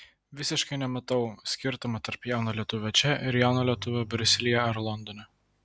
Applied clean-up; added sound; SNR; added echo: none; Bowed string instrument; 16 dB; none.